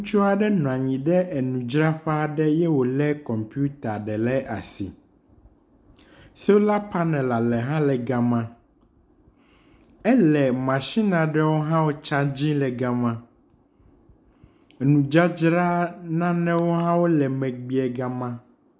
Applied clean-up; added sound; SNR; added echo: none; none; none; none.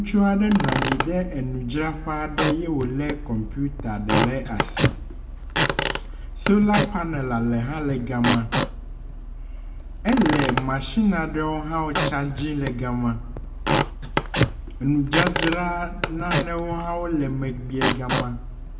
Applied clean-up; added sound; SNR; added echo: none; Squeak / Wood; 1 dB; reverberation time 1.2 s.